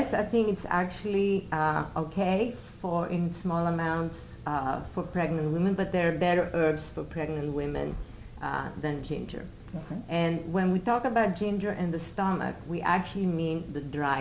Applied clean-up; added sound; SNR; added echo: none; none; none; none.